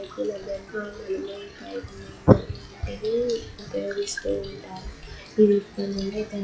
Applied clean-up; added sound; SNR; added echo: classical method log-MMSE.